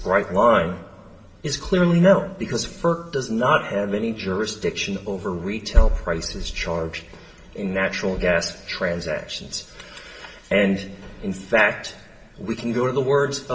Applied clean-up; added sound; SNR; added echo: none; none; none; reverberation time 2.5 s.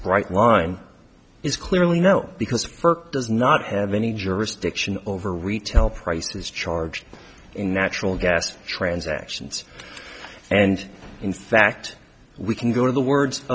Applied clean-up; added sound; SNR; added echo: none; none; none; none.